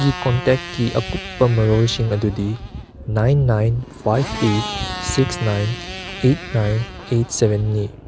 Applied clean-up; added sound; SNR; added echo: none; Motorcycle; 13 dB; none.